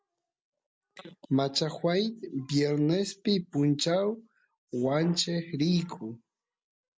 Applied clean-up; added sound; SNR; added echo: none; none; none; none.